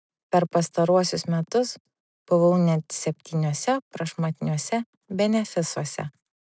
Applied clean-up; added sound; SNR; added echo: none; none; none; none.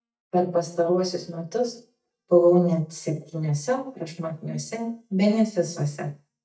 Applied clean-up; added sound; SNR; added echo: neural mask model DeepFilterNet 3.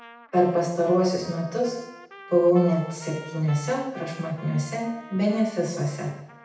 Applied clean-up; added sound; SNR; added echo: none; Trumpet; 20 dB; reverberation time 0.8 s.